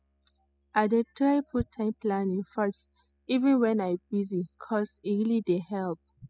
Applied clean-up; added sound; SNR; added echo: classical method spectral subtraction.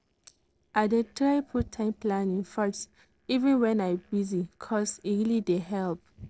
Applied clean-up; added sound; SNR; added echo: neural separator model SepFormer DNS4.